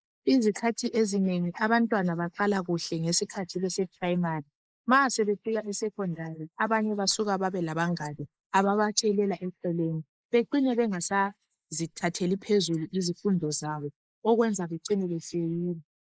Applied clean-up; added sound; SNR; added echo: neural mask model Resemble Enhance denoiser.